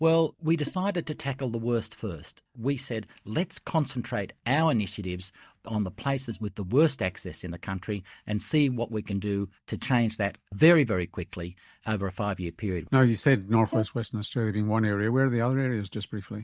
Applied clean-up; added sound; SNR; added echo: neural mask model DeepFilterNet 3.